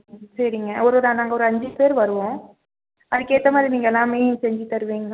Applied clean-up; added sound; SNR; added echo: none; none; none; none.